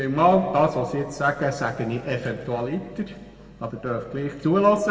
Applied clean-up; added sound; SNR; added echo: none; none; none; reverberation time 1.7 s.